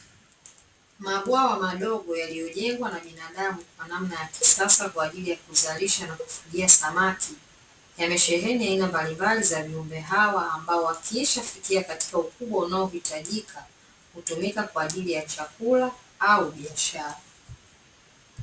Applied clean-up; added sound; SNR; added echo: none; Cowbell; 20 dB; none.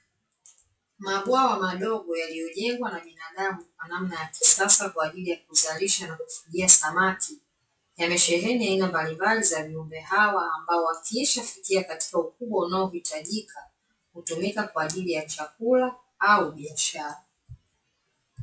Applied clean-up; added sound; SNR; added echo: classical method log-MMSE.